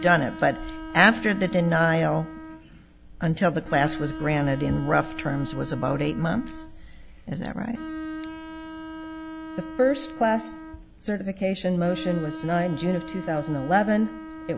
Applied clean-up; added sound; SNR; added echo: none; Bowed string instrument; 12 dB; none.